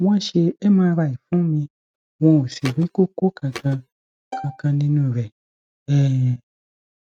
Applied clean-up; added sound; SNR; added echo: neural mask model RNNoise.